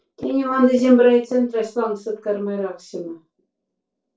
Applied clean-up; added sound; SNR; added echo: neural separator model SepFormer DNS4.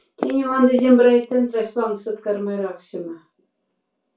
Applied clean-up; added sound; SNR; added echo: none; Walk, footsteps; 15 dB; reverberation time 0.2 s.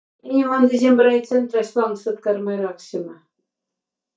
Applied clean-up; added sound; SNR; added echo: neural mask model DeepFilterNet 3.